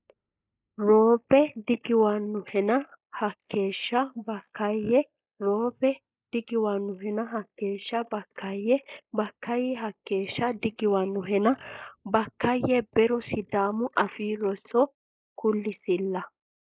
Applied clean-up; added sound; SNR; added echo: neural mask model Resemble Enhance denoiser.